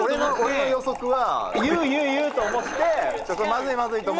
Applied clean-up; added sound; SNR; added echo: none; Fill (with liquid) / Trickle, dribble + Dishes, pots, and pans; 10 dB; none.